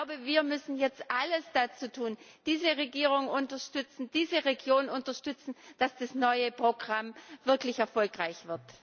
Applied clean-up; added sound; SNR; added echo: none; none; none; none.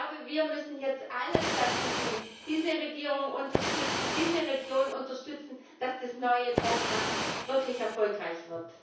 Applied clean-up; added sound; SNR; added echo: none; Fire; 0 dB; reverberation time 0.6 s.